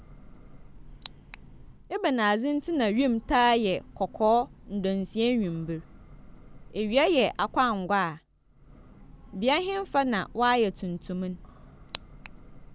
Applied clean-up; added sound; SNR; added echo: none; Train / Breathing; 20 dB; none.